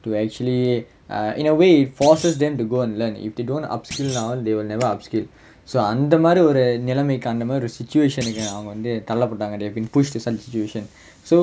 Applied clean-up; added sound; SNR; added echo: none; Thump, thud; 16 dB; none.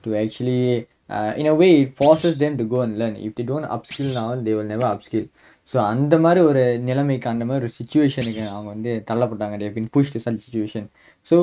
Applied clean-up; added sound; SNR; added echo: neural mask model RNNoise.